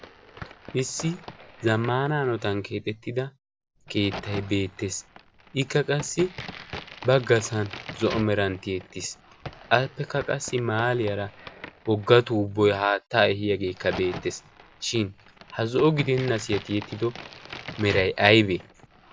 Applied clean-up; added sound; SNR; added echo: none; Crack; 16 dB; none.